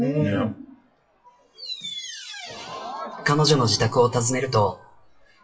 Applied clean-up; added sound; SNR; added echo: classical method WPE with log-MMSE.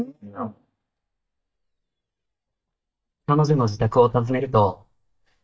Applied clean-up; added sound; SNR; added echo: neural mask model DeepFilterNet 3.